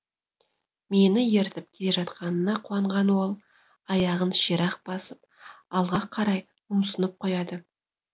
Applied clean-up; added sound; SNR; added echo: none; none; none; none.